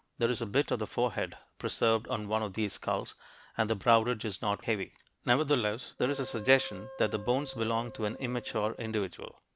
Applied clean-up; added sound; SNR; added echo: none; Wind instrument, woodwind instrument; 15 dB; none.